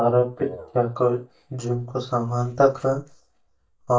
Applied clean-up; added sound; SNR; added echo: neural mask model DeepFilterNet 3.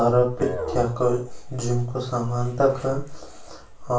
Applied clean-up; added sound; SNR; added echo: none; Musical instrument; 13 dB; reverberation time 0.3 s.